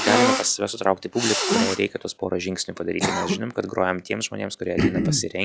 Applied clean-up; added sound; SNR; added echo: classical method log-MMSE.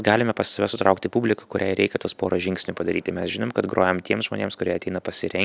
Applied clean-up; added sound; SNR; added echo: none; none; none; none.